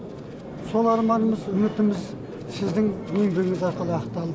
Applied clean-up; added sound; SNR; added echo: none; none; none; none.